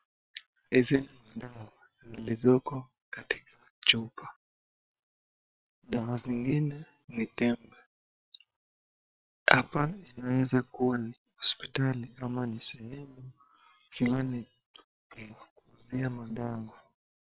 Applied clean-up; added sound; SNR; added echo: neural separator model SepFormer WHAM!.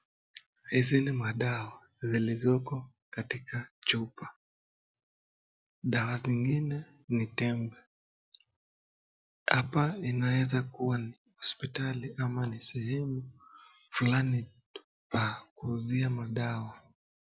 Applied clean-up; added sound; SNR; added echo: none; none; none; none.